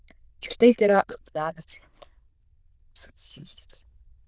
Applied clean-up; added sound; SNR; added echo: neural diffusion model UNIVERSE++.